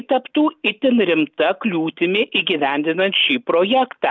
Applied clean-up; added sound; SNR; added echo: none; none; none; none.